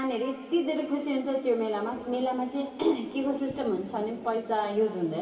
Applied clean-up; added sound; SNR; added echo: none; none; none; reverberation time 2.9 s.